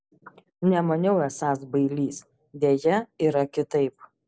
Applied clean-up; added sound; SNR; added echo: none; none; none; none.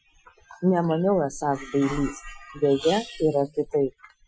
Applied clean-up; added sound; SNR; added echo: classical method Wiener filter.